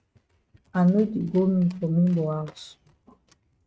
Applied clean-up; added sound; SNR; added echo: neural mask model RNNoise.